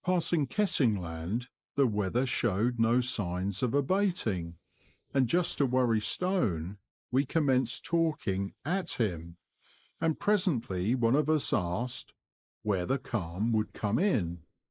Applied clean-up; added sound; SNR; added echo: neural mask model Resemble Enhance denoiser.